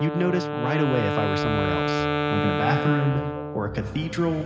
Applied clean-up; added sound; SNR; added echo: none; Wind instrument, woodwind instrument; 1 dB; none.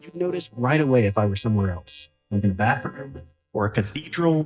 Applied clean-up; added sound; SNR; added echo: neural mask model DeepFilterNet 3.